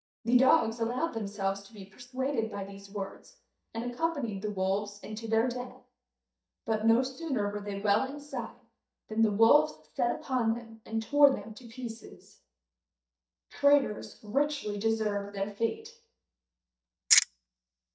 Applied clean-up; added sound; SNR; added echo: neural mask model DeepFilterNet 3.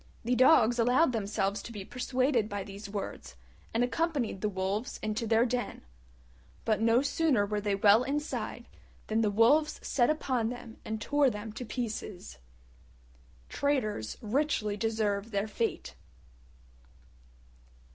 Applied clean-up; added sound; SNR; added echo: none; none; none; none.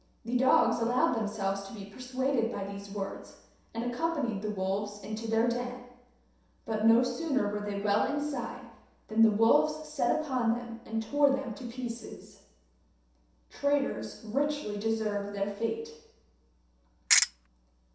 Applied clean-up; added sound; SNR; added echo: none; Ratchet, pawl; -5 dB; reverberation time 0.7 s.